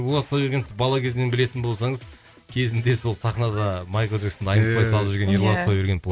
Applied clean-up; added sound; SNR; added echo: none; none; none; none.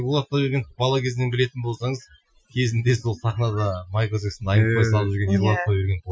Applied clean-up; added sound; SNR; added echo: classical method Wiener filter.